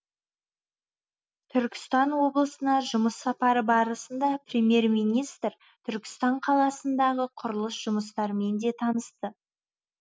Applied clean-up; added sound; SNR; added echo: none; none; none; none.